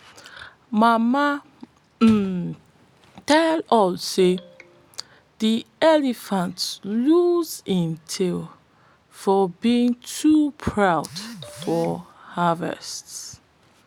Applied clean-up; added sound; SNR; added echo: none; none; none; none.